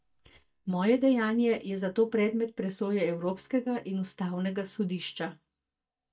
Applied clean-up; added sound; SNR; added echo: neural mask model DeepFilterNet 3.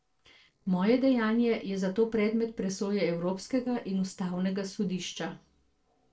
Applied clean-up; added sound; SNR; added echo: neural separator model SepFormer DNS4.